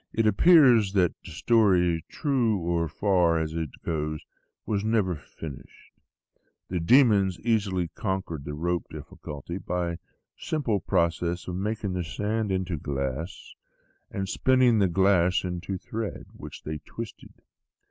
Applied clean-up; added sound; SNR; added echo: none; none; none; none.